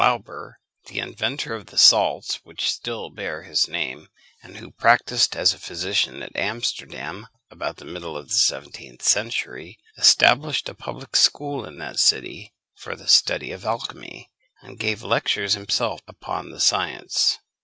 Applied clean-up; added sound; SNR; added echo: none; none; none; none.